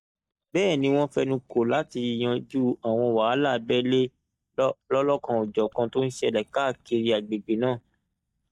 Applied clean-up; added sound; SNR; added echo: neural mask model DeepFilterNet 3.